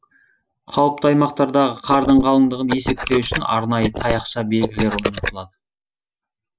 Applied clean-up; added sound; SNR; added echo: neural mask model Resemble Enhance denoiser.